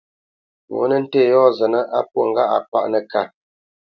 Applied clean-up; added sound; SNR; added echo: none; none; none; none.